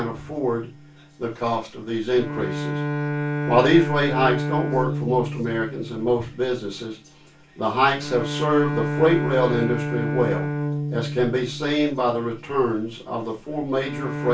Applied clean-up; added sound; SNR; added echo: none; Bowed string instrument; 5 dB; reverberation time 0.2 s.